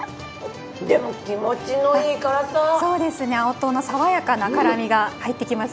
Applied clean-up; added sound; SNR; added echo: none; none; none; none.